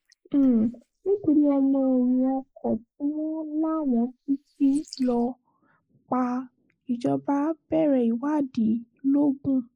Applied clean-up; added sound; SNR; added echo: neural mask model Resemble Enhance denoiser.